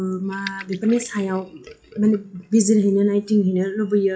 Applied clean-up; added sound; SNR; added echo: classical method WPE with log-MMSE.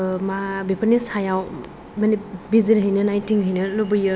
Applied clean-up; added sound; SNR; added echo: none; none; none; none.